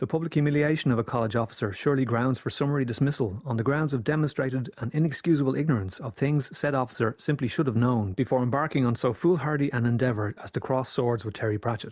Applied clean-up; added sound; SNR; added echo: none; none; none; none.